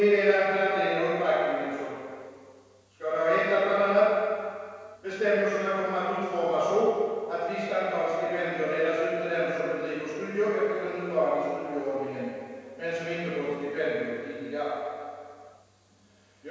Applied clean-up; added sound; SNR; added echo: none; none; none; reverberation time 1.9 s.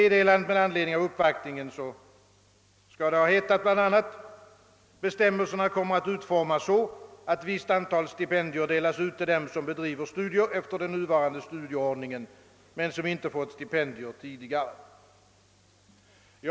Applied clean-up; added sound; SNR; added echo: none; none; none; none.